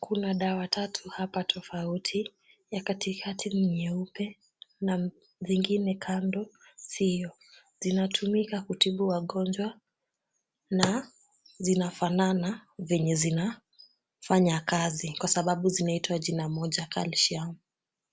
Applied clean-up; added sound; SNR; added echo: none; none; none; none.